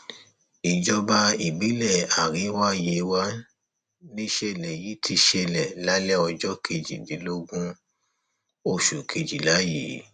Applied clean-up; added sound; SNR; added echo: none; none; none; none.